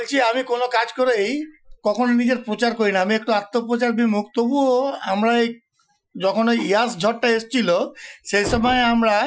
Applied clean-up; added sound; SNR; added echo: classical method Wiener filter.